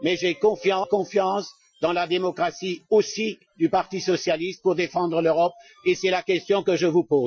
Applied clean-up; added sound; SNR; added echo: classical method Wiener filter.